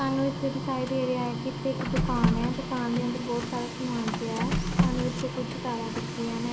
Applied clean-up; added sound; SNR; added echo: none; Printer; 0 dB; none.